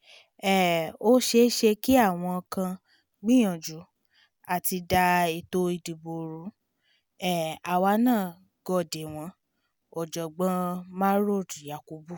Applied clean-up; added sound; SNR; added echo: none; none; none; none.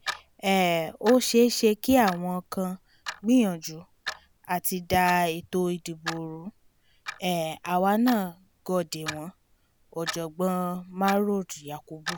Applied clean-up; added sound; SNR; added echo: none; Clock; 15 dB; none.